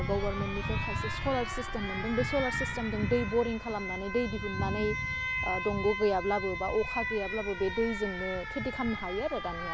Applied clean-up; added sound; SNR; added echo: none; Alarm; 5 dB; none.